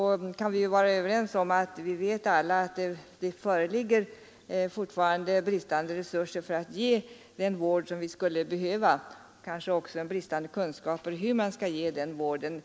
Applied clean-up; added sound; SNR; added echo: none; none; none; none.